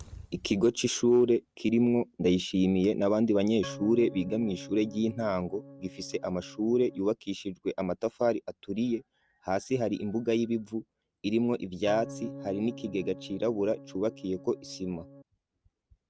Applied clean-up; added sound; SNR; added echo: none; Organ; 15 dB; none.